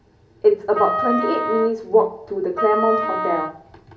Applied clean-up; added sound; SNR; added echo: none; Wind instrument, woodwind instrument; 4 dB; reverberation time 0.3 s.